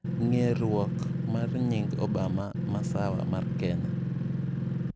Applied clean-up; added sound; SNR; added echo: none; Engine; -2 dB; none.